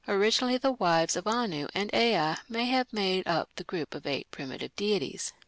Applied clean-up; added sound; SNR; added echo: none; none; none; none.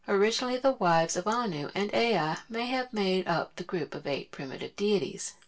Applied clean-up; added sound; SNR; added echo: none; none; none; reverberation time 0.2 s.